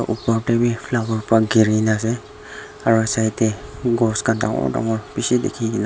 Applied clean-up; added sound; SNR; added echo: none; none; none; none.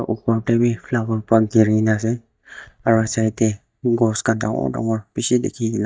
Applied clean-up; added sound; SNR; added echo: neural mask model DeepFilterNet 3.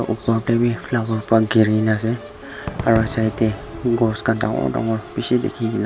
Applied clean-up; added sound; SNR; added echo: none; Crowd / Cheering / Fireworks + Musical instrument; 15 dB; none.